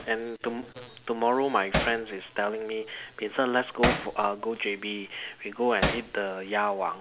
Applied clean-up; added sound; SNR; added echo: none; Hammer; 6 dB; none.